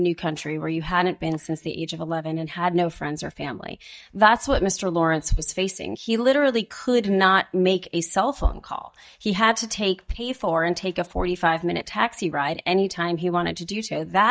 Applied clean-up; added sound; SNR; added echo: neural mask model DeepFilterNet 3.